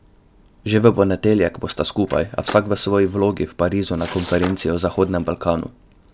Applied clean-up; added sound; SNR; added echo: none; Tearing + Skateboard; 15 dB; none.